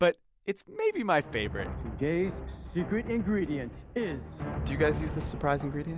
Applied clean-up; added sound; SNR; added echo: none; none; none; none.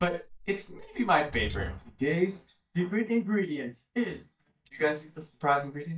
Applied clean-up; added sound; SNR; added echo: neural mask model DeepFilterNet 3.